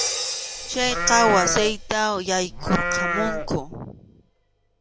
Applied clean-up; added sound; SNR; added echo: none; Livestock, farm animals, working animals + Crash cymbal; 4 dB; none.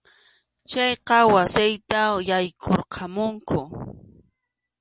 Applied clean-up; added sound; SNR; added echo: none; none; none; none.